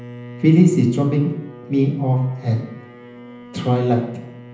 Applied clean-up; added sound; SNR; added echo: none; Bowed string instrument; 18 dB; reverberation time 0.8 s.